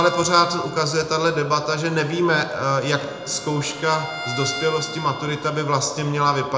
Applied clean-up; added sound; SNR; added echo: none; Bowed string instrument; 15 dB; reverberation time 0.5 s.